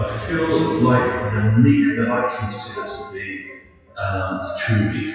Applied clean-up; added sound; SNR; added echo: classical method WPE with log-MMSE.